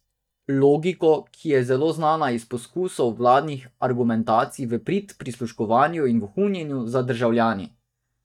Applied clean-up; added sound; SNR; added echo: neural mask model DeepFilterNet 3.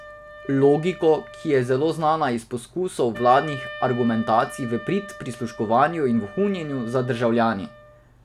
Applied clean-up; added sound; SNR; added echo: none; Wind instrument, woodwind instrument; 17 dB; none.